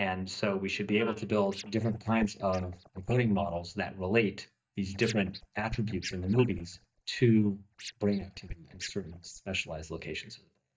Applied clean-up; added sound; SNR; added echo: neural mask model DeepFilterNet 3.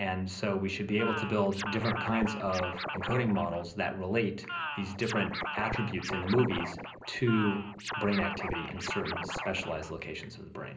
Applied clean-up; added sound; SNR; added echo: none; Scratching (performance technique); 6 dB; reverberation time 0.5 s.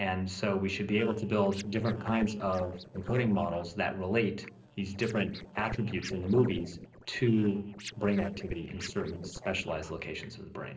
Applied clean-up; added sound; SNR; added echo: neural separator model SepFormer DNS4.